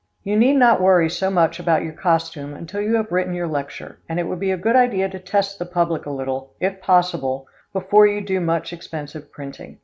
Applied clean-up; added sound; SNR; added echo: none; none; none; none.